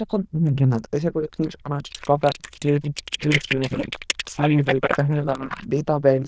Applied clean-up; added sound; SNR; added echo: neural diffusion model UNIVERSE++.